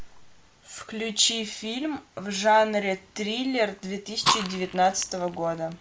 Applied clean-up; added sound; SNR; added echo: none; Fire; 4 dB; none.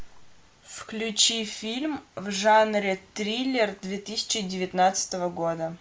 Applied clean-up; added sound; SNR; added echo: none; none; none; none.